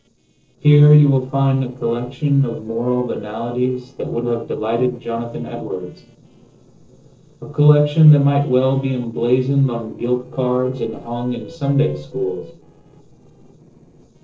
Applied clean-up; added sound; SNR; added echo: neural separator model SepFormer DNS4.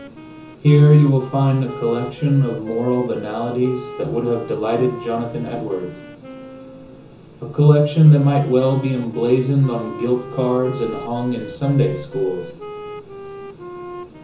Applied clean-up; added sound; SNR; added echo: none; Wind instrument, woodwind instrument; 16 dB; reverberation time 0.6 s.